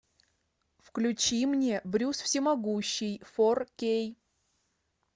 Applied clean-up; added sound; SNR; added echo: none; none; none; none.